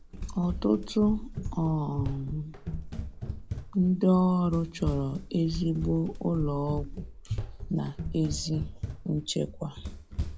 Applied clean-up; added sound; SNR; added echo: none; Run; 7 dB; none.